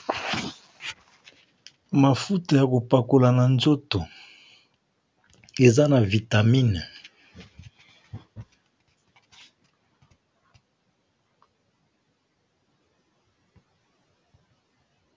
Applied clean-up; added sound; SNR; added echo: none; none; none; none.